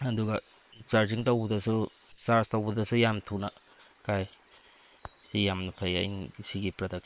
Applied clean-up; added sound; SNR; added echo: neural separator model SepFormer WHAM!.